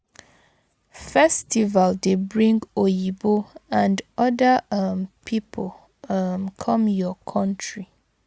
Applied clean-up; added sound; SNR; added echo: none; none; none; none.